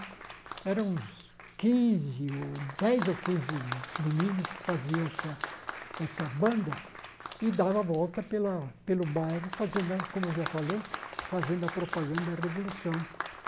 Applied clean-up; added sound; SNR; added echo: none; Applause; 10 dB; none.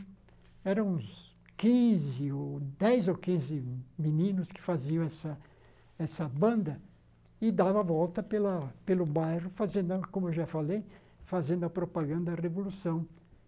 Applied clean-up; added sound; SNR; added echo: none; none; none; none.